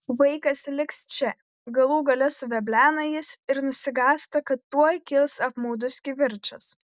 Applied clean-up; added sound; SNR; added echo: none; none; none; none.